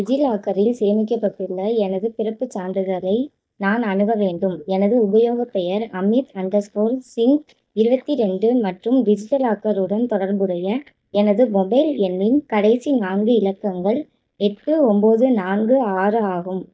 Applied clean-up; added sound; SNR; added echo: neural mask model DeepFilterNet 3.